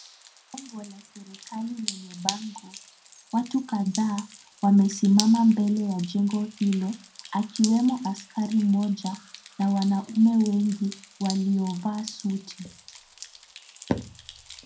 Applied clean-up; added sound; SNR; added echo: none; Drip; 15 dB; reverberation time 0.2 s.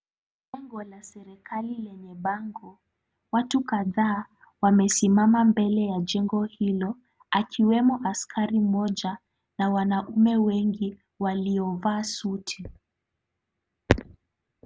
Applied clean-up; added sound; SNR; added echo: none; none; none; none.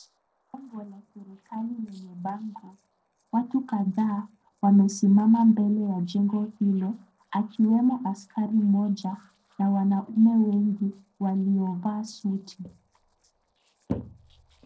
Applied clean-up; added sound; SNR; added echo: neural separator model SepFormer DNS4.